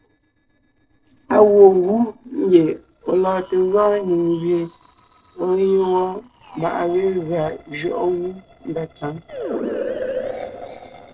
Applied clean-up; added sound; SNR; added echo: neural separator model SepFormer DNS4.